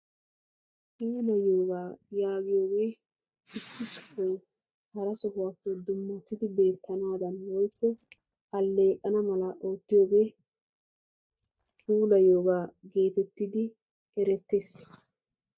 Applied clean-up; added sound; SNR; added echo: neural mask model DeepFilterNet 3.